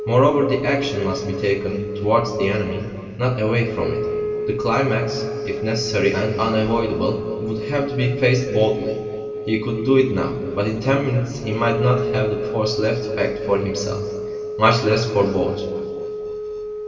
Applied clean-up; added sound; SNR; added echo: none; Wind instrument, woodwind instrument; 7 dB; reverberation time 2.5 s.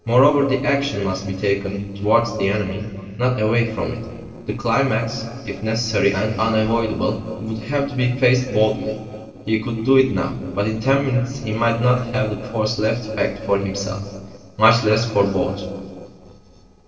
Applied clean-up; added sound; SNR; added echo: neural separator model SepFormer DNS4.